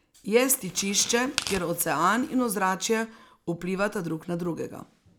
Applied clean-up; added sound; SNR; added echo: none; Tearing; 11 dB; none.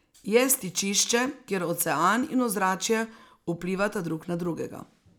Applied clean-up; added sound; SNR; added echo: none; none; none; none.